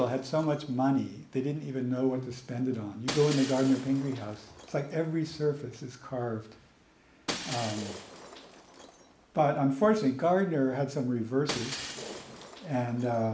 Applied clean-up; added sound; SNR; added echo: none; Shatter; 14 dB; none.